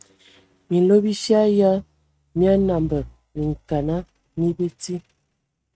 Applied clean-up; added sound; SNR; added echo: neural mask model RNNoise.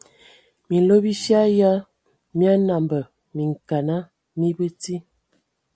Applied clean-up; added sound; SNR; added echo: none; none; none; none.